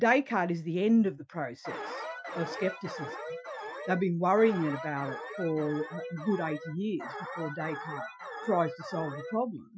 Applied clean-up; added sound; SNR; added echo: classical method Wiener filter.